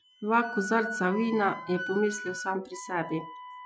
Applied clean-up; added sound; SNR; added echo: classical method Wiener filter.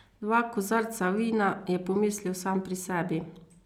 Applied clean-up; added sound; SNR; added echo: none; none; none; none.